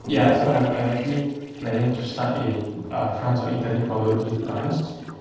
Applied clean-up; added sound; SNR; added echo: neural separator model SepFormer DNS4.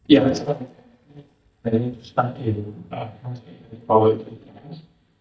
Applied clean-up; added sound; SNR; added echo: neural mask model DeepFilterNet 3.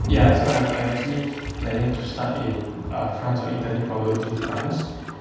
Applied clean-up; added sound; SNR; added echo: none; Toilet flush / Gurgling; 14 dB; reverberation time 1.2 s.